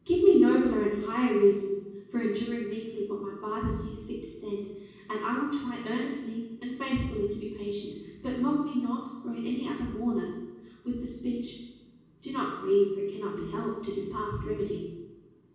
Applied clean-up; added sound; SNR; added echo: none; none; none; reverberation time 1.2 s.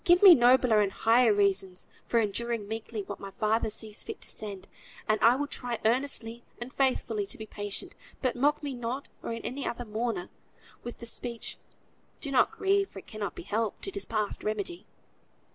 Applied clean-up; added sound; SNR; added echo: none; none; none; none.